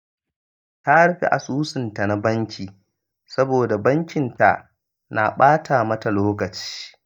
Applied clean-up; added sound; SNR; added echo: neural mask model DeepFilterNet 3.